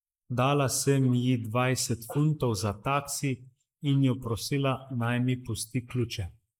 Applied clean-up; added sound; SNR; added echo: neural mask model Resemble Enhance denoiser.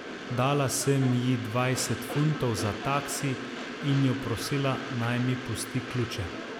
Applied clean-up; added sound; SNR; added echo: none; Train; 9 dB; none.